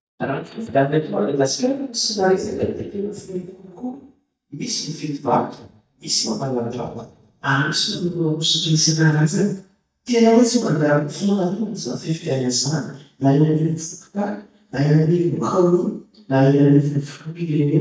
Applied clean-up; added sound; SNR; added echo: neural mask model DeepFilterNet 3.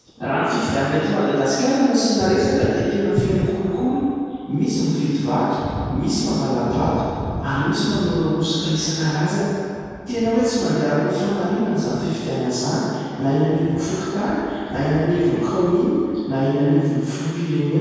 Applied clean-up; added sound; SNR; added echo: none; Thunder; 13 dB; reverberation time 2.2 s.